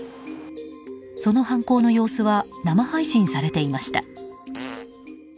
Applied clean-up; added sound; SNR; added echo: none; Fart; 17 dB; none.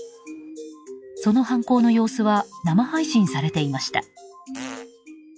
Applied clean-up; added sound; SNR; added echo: classical method log-MMSE.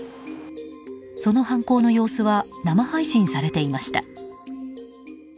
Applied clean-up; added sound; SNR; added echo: none; none; none; none.